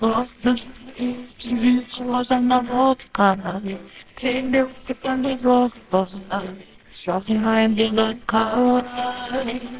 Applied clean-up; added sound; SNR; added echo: neural separator model SepFormer WHAMR!.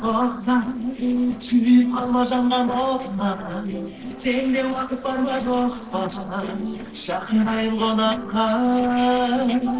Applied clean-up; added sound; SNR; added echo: neural separator model SepFormer DNS4.